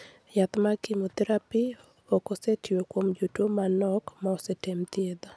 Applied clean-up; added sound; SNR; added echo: none; none; none; none.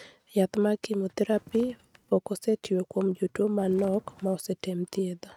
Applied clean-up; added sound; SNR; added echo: neural mask model RNNoise.